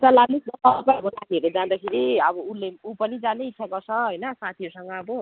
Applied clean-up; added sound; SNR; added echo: none; none; none; none.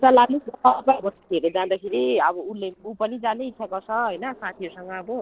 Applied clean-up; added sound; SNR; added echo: neural separator model SepFormer DNS4.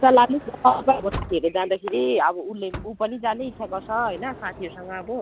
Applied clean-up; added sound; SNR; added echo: none; Sliding door / Motor vehicle (road); 17 dB; none.